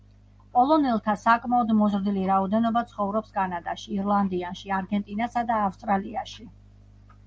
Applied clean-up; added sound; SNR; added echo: none; none; none; none.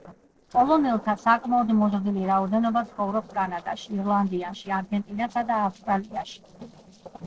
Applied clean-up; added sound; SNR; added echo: neural separator model SepFormer DNS4.